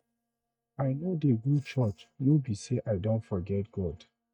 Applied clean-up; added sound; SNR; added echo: neural mask model DeepFilterNet 3.